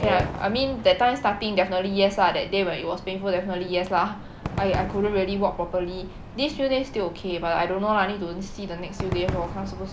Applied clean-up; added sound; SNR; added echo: none; Crowd / Cheering / Fireworks + Train; 11 dB; none.